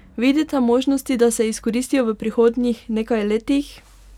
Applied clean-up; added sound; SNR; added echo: none; none; none; none.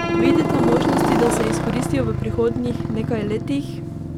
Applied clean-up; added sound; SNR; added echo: none; Piano + Motorcycle; -2 dB; none.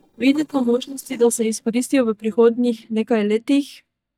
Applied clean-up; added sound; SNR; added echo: neural mask model DeepFilterNet 3.